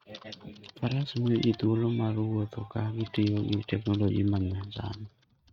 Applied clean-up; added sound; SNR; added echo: neural mask model RNNoise.